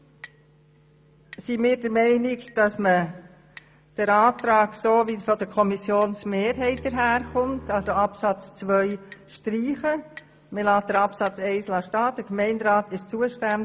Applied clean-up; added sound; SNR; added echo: none; Chink, clink + Bowed string instrument; 19 dB; none.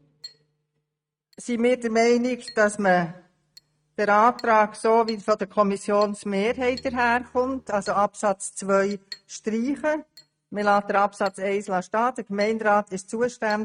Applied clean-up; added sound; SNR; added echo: neural mask model RNNoise.